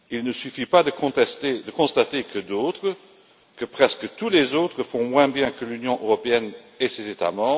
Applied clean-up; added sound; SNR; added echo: none; none; none; none.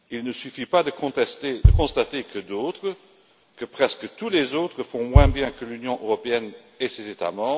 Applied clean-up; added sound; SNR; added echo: none; Bass drum; -3 dB; none.